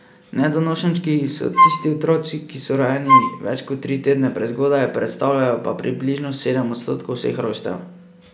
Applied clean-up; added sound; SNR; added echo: none; Wind instrument, woodwind instrument; -5 dB; none.